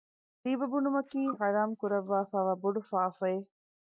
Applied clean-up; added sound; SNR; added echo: neural mask model Resemble Enhance denoiser.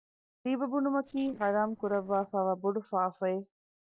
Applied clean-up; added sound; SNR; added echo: neural separator model SepFormer DNS4.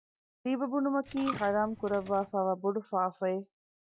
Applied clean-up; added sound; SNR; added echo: none; Coin (dropping); 16 dB; none.